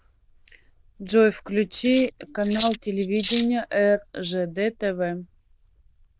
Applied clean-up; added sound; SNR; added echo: neural diffusion model UNIVERSE++.